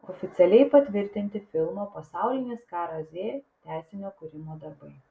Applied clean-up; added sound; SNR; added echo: none; none; none; none.